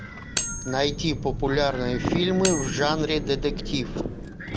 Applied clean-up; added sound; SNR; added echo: none; Car + Cutlery, silverware; 5 dB; none.